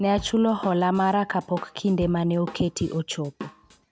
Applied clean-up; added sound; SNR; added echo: none; Drum / Drum kit; 17 dB; none.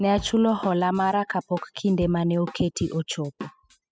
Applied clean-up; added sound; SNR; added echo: classical method spectral subtraction.